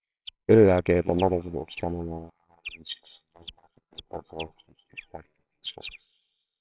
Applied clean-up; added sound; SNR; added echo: neural separator model SepFormer WHAMR!.